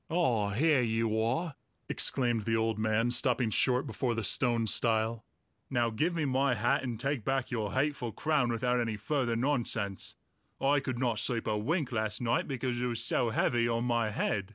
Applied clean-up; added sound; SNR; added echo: none; none; none; none.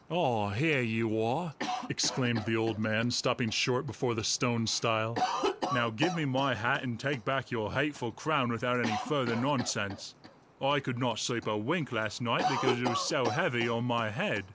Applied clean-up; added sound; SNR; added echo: none; Cough; 8 dB; none.